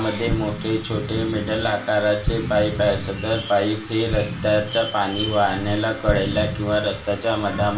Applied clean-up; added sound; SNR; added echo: none; Explosion; 10 dB; reverberation time 0.3 s.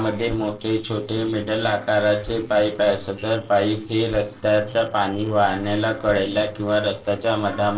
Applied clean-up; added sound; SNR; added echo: neural separator model SepFormer DNS4.